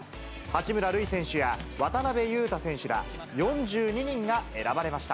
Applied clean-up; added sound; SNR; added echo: none; Drum kit; 12 dB; none.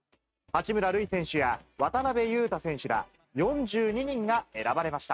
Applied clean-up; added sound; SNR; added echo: neural mask model RNNoise.